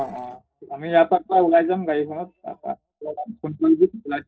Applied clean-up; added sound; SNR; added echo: neural separator model SepFormer DNS4.